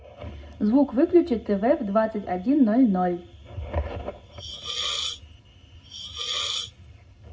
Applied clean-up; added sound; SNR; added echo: none; Hiss; 7 dB; reverberation time 0.2 s.